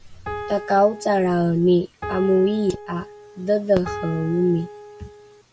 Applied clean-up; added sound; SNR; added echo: none; Piano; 13 dB; none.